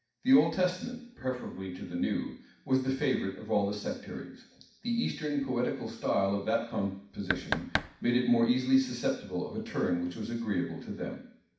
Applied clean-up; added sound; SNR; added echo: none; Knock; 4 dB; reverberation time 0.6 s.